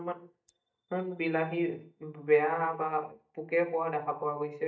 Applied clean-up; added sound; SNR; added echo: neural mask model DeepFilterNet 3.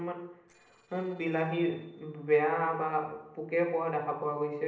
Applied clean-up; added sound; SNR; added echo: neural separator model SepFormer DNS4.